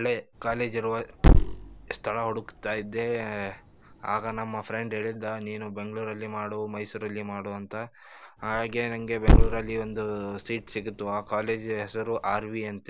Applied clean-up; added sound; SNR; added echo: none; Thump, thud; -4 dB; none.